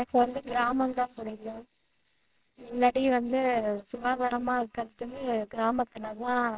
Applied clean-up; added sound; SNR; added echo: neural separator model SepFormer WHAMR!.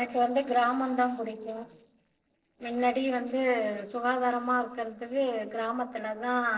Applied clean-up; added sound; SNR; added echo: neural separator model SepFormer DNS4.